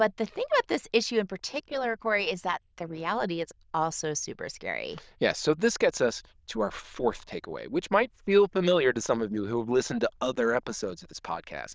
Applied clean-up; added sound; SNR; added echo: neural diffusion model UNIVERSE++.